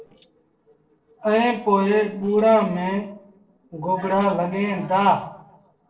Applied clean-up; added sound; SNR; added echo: neural separator model SepFormer DNS4.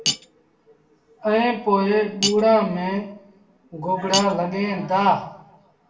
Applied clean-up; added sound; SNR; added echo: none; Cutlery, silverware; 10 dB; reverberation time 0.6 s.